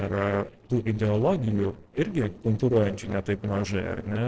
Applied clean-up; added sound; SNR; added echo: neural separator model SepFormer DNS4.